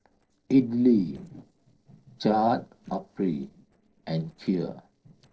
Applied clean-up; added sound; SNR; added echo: neural separator model SepFormer DNS4.